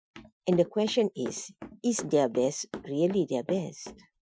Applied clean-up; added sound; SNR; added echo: classical method Wiener filter.